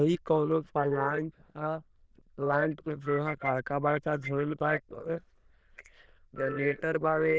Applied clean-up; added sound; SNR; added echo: neural diffusion model UNIVERSE++.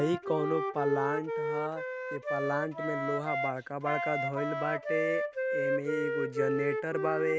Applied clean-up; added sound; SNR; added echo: none; Wind instrument, woodwind instrument; 0 dB; none.